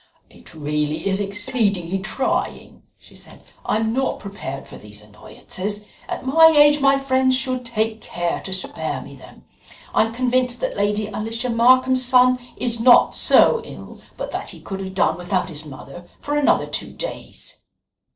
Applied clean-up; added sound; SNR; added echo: neural separator model SepFormer DNS4.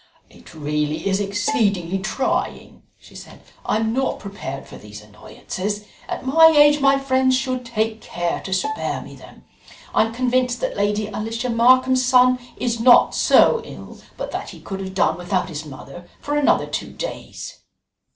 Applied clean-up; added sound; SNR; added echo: none; Bowed string instrument; 12 dB; none.